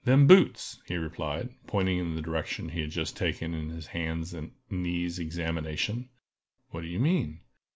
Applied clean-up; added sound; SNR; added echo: none; none; none; none.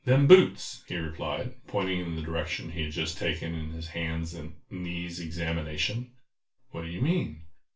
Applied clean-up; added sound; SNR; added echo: none; none; none; reverberation time 0.3 s.